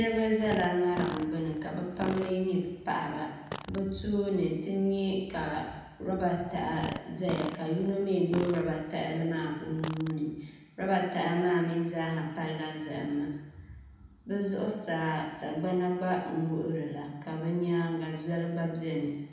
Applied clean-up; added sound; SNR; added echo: none; Fart; 11 dB; reverberation time 1.0 s.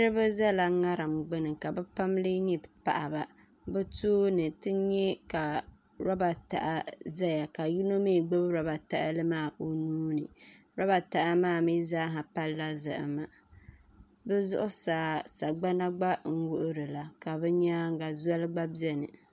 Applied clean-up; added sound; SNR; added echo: none; none; none; none.